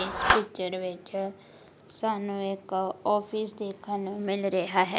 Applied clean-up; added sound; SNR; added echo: none; Clapping; 5 dB; none.